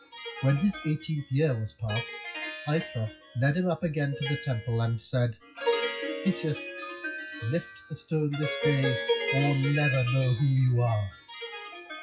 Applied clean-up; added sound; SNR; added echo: classical method WPE with log-MMSE.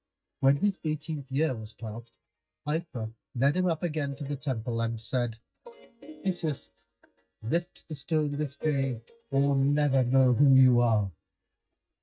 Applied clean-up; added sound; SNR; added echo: neural mask model DeepFilterNet 3.